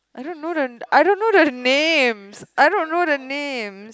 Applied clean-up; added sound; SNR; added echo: none; none; none; none.